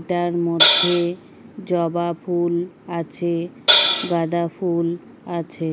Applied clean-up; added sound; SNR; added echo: none; Hi-hat; -5 dB; none.